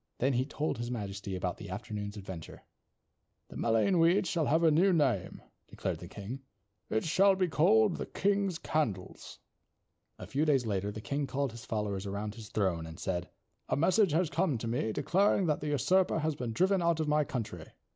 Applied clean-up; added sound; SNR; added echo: none; none; none; none.